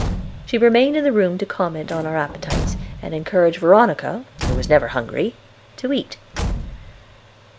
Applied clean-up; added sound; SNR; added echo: none; Slam / Truck / Car; 9 dB; none.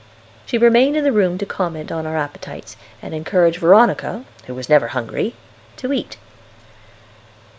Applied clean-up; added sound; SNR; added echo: none; none; none; none.